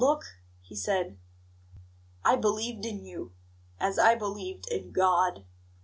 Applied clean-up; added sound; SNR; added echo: none; none; none; none.